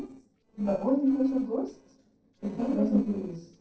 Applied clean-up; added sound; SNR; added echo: neural separator model SepFormer DNS4.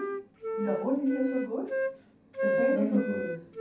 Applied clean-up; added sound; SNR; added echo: none; Wind instrument, woodwind instrument; 1 dB; reverberation time 0.6 s.